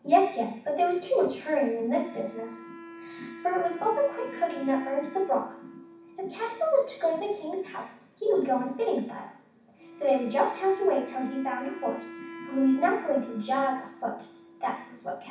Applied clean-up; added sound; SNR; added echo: none; Wind instrument, woodwind instrument; 18 dB; reverberation time 0.6 s.